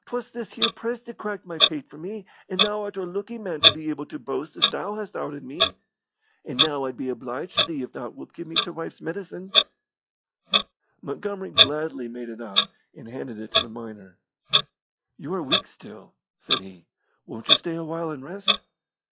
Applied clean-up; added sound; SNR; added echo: classical method log-MMSE.